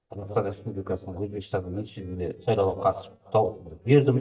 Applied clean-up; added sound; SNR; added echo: neural mask model DeepFilterNet 3.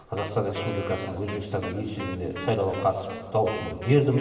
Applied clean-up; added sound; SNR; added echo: none; Wind instrument, woodwind instrument; 12 dB; reverberation time 2.3 s.